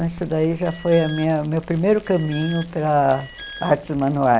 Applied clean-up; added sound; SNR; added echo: none; Boiling + Alarm; 18 dB; none.